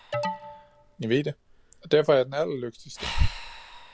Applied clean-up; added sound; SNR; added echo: none; Alarm + Breathing; 4 dB; none.